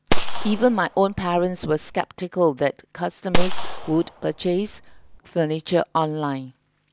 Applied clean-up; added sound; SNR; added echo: none; Gunshot, gunfire; -3 dB; none.